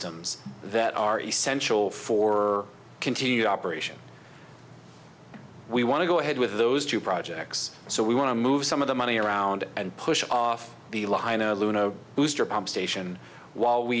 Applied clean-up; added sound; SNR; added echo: none; none; none; none.